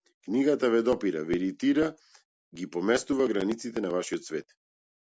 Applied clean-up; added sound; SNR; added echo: none; none; none; none.